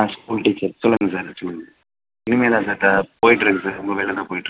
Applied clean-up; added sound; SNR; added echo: none; none; none; none.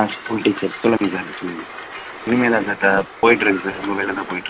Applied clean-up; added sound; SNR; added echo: none; Train; 14 dB; none.